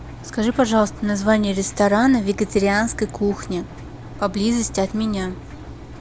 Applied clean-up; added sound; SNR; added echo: none; Engine; 14 dB; none.